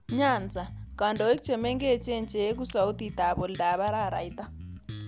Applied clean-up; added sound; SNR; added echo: none; Bass guitar; 13 dB; none.